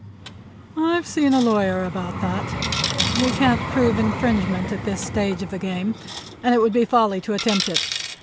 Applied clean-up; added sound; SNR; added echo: none; Coin (dropping) + Vehicle; 6 dB; none.